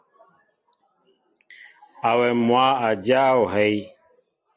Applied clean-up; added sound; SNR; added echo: none; none; none; none.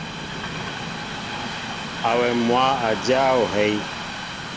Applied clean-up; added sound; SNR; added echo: none; Train; 6 dB; none.